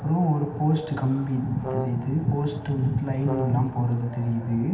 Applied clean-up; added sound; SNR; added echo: none; Brass instrument; 8 dB; reverberation time 2.1 s.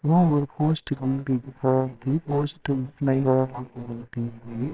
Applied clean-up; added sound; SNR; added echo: neural separator model SepFormer WHAMR!.